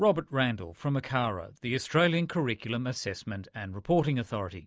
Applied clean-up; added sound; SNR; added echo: none; none; none; none.